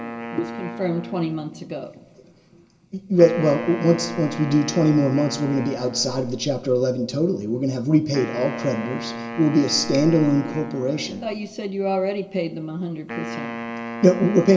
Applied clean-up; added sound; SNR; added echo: none; Wind instrument, woodwind instrument; 12 dB; reverberation time 0.2 s.